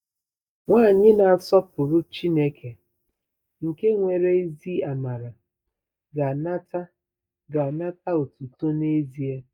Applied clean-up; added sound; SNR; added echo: neural mask model DeepFilterNet 3.